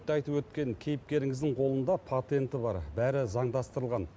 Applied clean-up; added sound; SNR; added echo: none; none; none; none.